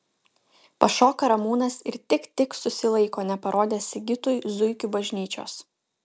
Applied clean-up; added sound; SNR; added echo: none; none; none; none.